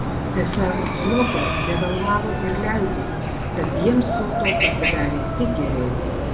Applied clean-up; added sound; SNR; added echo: none; Chicken, rooster; -1 dB; reverberation time 0.7 s.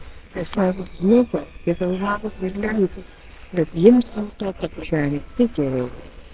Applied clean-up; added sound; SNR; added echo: neural separator model SepFormer WHAMR!.